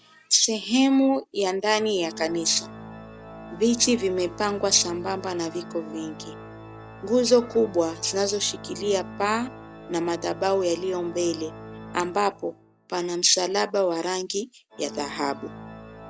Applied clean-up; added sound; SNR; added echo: none; Organ; 16 dB; none.